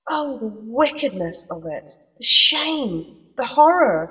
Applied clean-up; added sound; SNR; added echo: none; none; none; reverberation time 0.8 s.